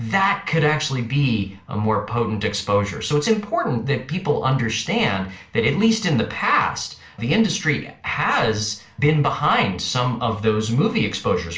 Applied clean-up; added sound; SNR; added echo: none; none; none; reverberation time 0.4 s.